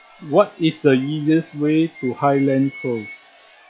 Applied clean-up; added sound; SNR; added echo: classical method log-MMSE.